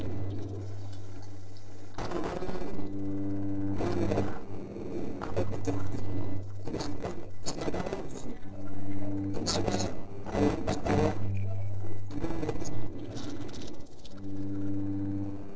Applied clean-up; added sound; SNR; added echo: neural separator model SepFormer DNS4.